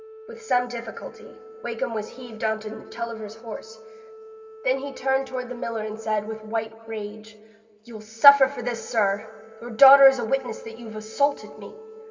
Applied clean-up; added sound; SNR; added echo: none; Organ; 19 dB; reverberation time 2.6 s.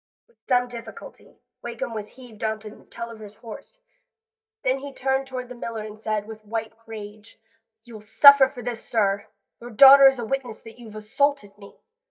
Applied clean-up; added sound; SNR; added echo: neural mask model DeepFilterNet 3.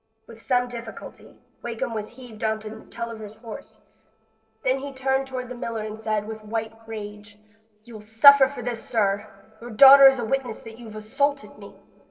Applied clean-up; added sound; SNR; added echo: neural separator model SepFormer DNS4.